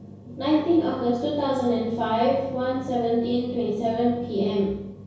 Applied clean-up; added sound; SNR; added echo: none; none; none; reverberation time 0.6 s.